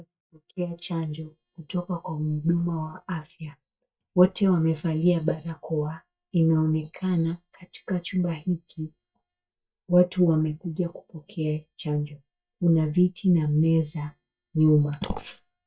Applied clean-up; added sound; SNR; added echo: neural mask model DeepFilterNet 3.